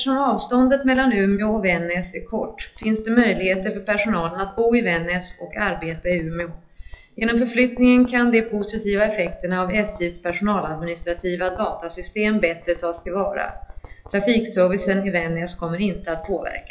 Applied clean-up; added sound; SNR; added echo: classical method WPE with log-MMSE.